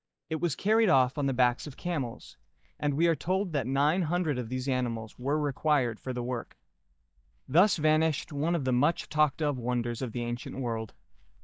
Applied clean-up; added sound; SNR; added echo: neural mask model DeepFilterNet 3.